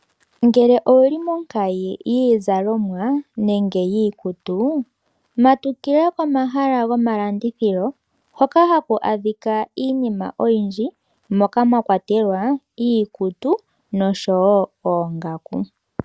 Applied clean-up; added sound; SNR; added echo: none; none; none; none.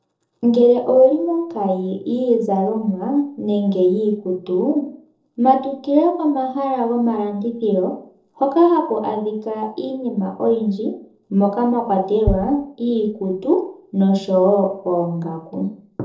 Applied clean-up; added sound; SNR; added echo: neural separator model SepFormer DNS4.